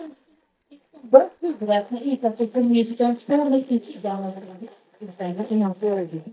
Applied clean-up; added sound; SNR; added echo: neural mask model DeepFilterNet 3.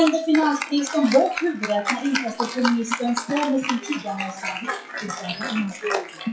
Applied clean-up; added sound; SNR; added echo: classical method WPE with log-MMSE.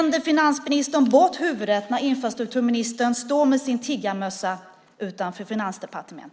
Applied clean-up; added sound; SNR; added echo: none; none; none; none.